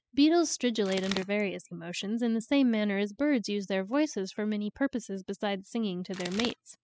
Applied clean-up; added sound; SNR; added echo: classical method spectral subtraction.